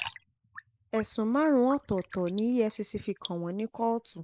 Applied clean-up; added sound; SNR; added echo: neural mask model Resemble Enhance denoiser.